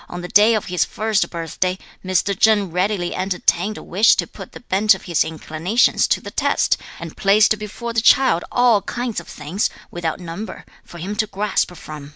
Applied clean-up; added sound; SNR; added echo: none; none; none; none.